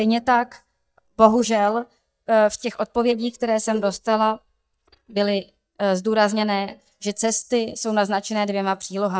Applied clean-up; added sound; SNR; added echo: neural mask model DeepFilterNet 3.